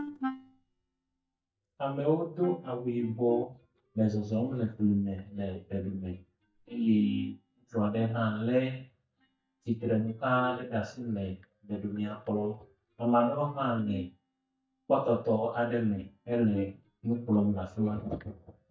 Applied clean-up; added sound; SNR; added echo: neural mask model DeepFilterNet 3.